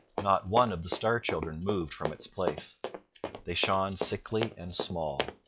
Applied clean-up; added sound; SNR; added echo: classical method log-MMSE.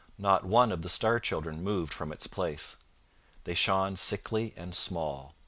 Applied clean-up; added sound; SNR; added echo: none; none; none; none.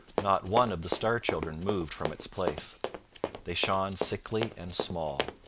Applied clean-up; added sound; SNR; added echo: none; Run; 5 dB; none.